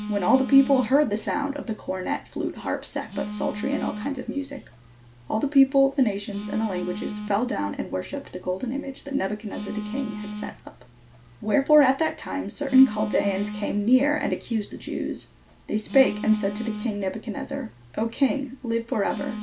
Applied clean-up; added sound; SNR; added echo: none; Telephone; 12 dB; none.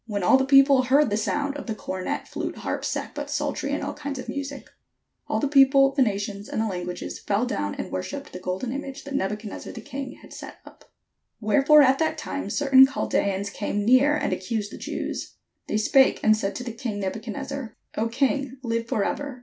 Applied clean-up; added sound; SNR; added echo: none; none; none; none.